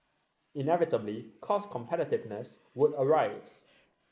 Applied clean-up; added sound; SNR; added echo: neural mask model Resemble Enhance denoiser.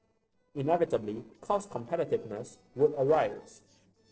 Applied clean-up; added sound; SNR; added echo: neural separator model SepFormer DNS4.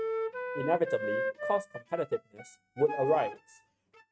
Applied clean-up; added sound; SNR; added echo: neural mask model RNNoise.